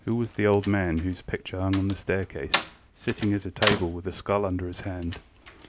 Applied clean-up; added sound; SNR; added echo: none; Slam; 4 dB; none.